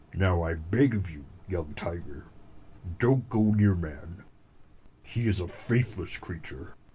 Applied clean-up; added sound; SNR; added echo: none; none; none; none.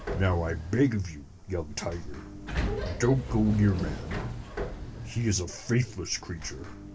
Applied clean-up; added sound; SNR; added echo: none; Sliding door; 7 dB; none.